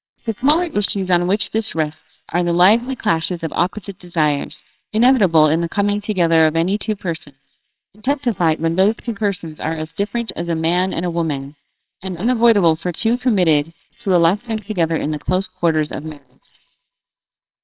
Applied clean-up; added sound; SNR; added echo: neural separator model SepFormer WHAMR!.